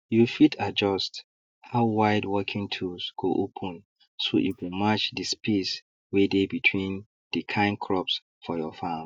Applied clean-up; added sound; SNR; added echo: neural mask model DeepFilterNet 3.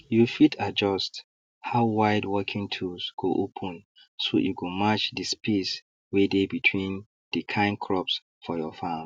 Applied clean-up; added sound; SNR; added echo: none; none; none; none.